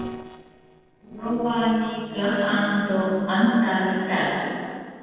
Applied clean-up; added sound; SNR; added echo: neural separator model SepFormer DNS4.